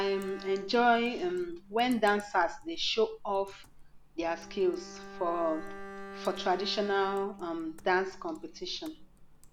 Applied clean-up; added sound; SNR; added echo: none; Bowed string instrument + Computer keyboard; 14 dB; none.